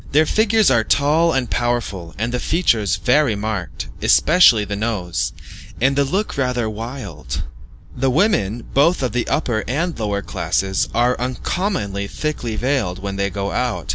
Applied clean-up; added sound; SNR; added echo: none; Wind; 16 dB; none.